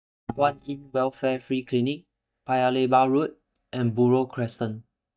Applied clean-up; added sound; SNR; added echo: neural mask model DeepFilterNet 3.